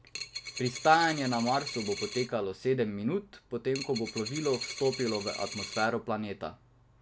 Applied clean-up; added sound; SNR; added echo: none; Coin (dropping); 9 dB; none.